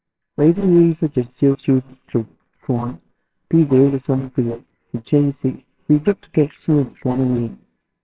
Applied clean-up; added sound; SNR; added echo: neural separator model SepFormer WHAMR!.